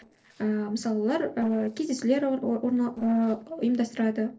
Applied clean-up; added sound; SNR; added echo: neural separator model SepFormer DNS4.